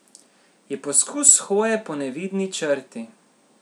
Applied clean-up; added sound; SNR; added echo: none; none; none; none.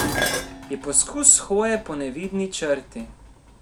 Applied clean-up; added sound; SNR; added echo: none; Dishes, pots, and pans; 8 dB; none.